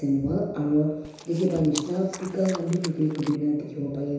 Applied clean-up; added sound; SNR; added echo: none; Chewing, mastication; 15 dB; reverberation time 1.0 s.